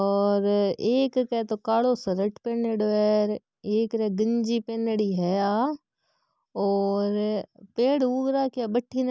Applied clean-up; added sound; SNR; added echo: none; none; none; none.